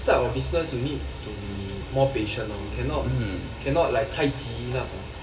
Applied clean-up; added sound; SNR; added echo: none; none; none; reverberation time 0.8 s.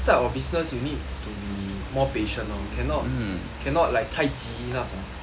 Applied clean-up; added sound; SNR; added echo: none; none; none; none.